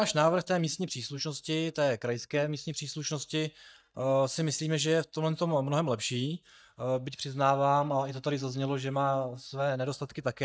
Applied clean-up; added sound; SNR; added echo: neural mask model DeepFilterNet 3.